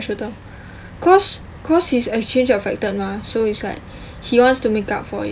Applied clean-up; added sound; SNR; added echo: none; none; none; none.